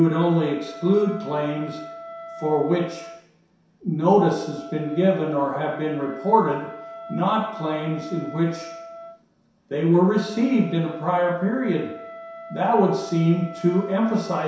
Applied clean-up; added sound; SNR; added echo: none; Wind instrument, woodwind instrument; 16 dB; reverberation time 0.7 s.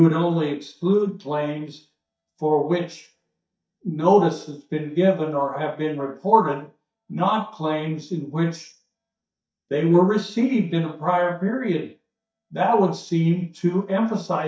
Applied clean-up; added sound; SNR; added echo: neural mask model DeepFilterNet 3.